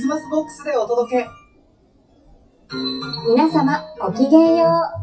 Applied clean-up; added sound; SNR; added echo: classical method WPE with log-MMSE.